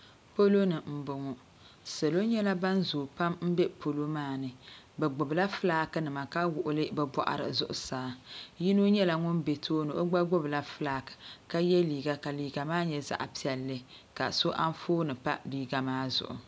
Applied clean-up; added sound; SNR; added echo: none; none; none; none.